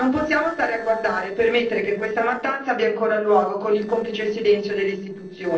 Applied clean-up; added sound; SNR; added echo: neural separator model SepFormer DNS4.